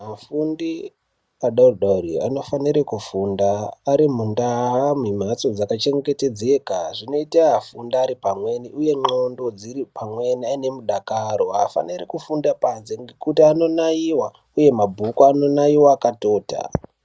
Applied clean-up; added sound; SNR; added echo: none; none; none; none.